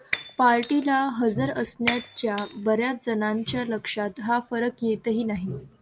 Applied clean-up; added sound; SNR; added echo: none; Shatter; 9 dB; none.